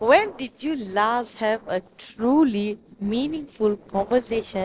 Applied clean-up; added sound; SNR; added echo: neural separator model SepFormer DNS4.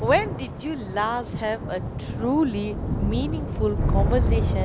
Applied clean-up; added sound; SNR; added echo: none; Thunder / Rain; -1 dB; none.